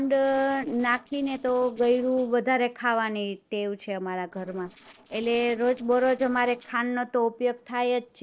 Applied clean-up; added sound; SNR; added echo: neural separator model SepFormer DNS4.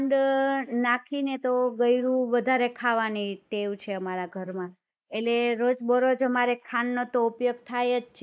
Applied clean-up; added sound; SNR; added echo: neural mask model Resemble Enhance denoiser.